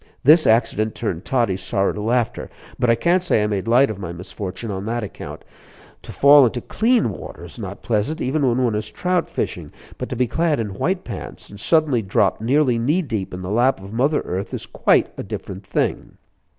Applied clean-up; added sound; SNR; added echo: none; none; none; none.